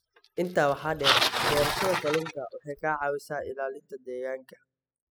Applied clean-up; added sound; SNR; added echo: classical method spectral subtraction.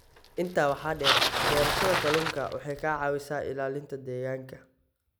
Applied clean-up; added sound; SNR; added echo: none; Bicycle; 1 dB; none.